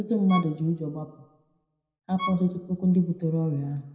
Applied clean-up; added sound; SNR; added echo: none; Bowed string instrument; 12 dB; reverberation time 0.7 s.